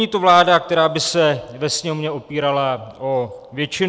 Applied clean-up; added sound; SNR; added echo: none; none; none; none.